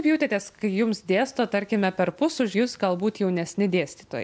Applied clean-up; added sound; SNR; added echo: none; none; none; none.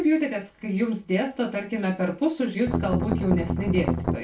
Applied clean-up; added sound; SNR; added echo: none; Strum; 0 dB; reverberation time 0.2 s.